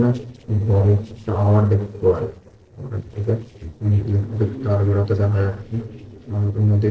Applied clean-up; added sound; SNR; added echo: neural separator model SepFormer DNS4.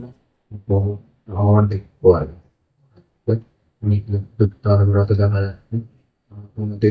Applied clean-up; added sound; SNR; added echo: neural mask model DeepFilterNet 3.